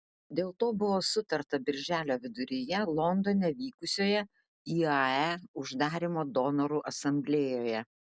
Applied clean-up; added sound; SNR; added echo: none; none; none; none.